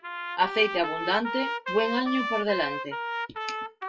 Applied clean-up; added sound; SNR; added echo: classical method WPE with log-MMSE.